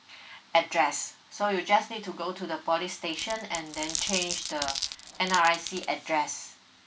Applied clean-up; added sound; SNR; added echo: none; Glass; 7 dB; none.